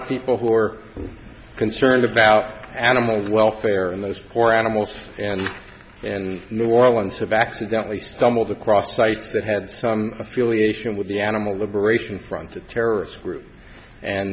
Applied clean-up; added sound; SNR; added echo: none; none; none; none.